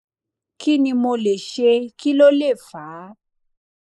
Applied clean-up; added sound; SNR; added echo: neural mask model Resemble Enhance denoiser.